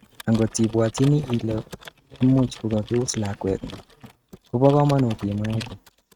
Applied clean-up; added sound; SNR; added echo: neural mask model RNNoise.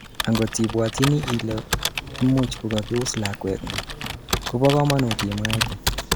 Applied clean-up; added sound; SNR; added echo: none; Computer keyboard; 5 dB; none.